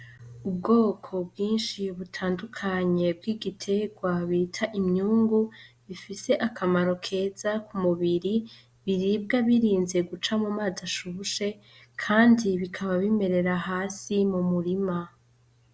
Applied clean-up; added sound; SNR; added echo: none; none; none; none.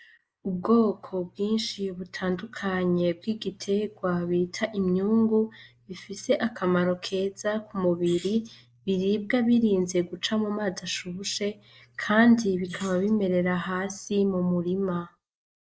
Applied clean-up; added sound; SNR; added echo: neural mask model Resemble Enhance denoiser.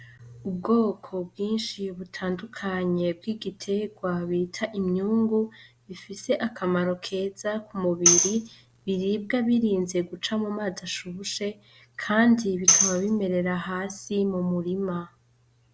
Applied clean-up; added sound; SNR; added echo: none; Tambourine; -1 dB; none.